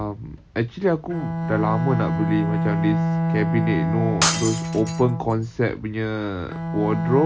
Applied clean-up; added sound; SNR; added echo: none; Shatter + Bowed string instrument; 1 dB; none.